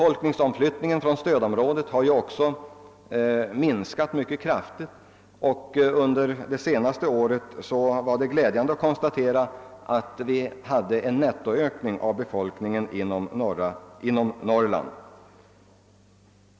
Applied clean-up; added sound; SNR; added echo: none; none; none; none.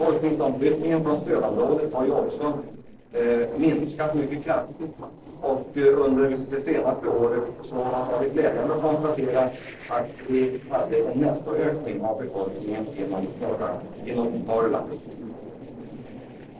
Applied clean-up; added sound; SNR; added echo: neural separator model SepFormer DNS4.